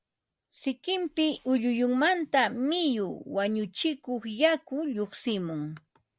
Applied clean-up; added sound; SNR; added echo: none; none; none; none.